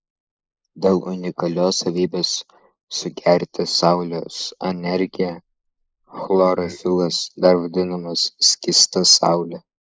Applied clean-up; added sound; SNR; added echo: neural mask model Resemble Enhance denoiser.